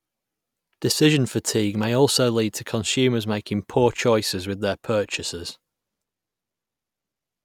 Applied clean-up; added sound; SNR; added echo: none; none; none; none.